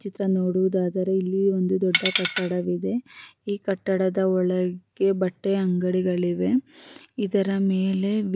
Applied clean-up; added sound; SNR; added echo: none; Tools; 0 dB; none.